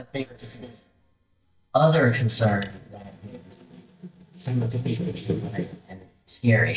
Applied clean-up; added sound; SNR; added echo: neural mask model DeepFilterNet 3.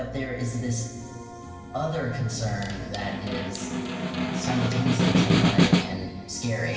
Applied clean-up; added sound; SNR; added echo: none; Snare drum; -5 dB; reverberation time 2.6 s.